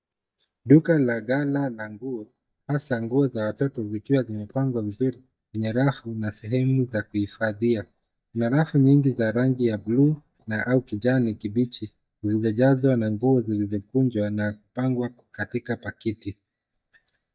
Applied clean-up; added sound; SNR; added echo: neural mask model DeepFilterNet 3.